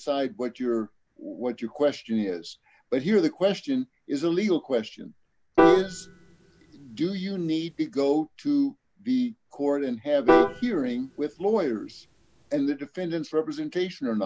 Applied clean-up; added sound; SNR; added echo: none; Piano; 0 dB; none.